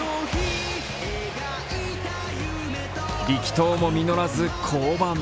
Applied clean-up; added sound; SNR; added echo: none; none; none; none.